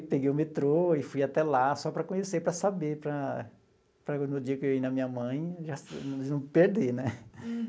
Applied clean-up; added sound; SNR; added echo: none; none; none; none.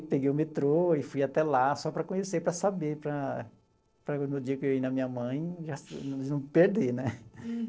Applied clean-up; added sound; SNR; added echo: neural separator model SepFormer DNS4.